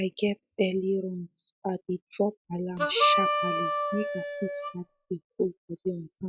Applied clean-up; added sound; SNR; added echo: classical method log-MMSE.